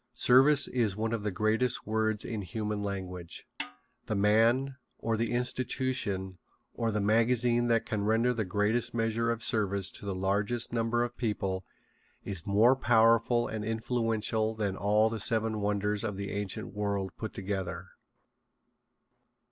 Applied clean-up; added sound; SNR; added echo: none; Snare drum; 14 dB; none.